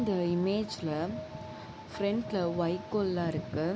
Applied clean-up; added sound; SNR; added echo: none; Alarm; 15 dB; none.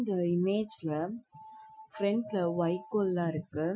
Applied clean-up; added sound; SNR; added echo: classical method Wiener filter.